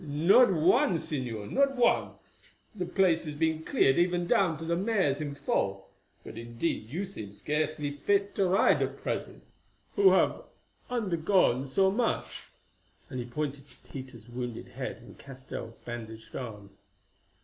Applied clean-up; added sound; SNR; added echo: none; none; none; none.